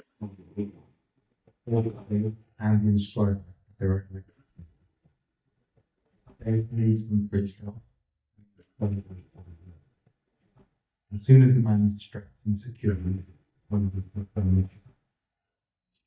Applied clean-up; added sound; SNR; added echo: neural mask model DeepFilterNet 3.